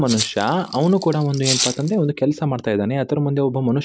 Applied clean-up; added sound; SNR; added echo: none; Rattle (instrument); 7 dB; none.